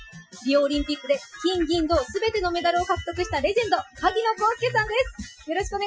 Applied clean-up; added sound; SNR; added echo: classical method Wiener filter.